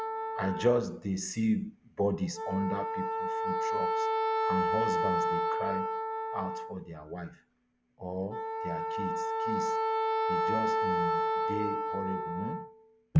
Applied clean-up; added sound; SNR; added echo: none; Wind instrument, woodwind instrument; -3 dB; none.